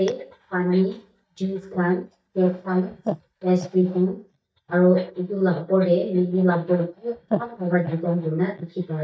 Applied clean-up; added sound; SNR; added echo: neural mask model DeepFilterNet 3.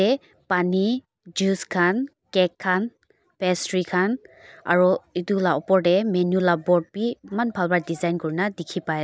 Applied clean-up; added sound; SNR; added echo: none; none; none; none.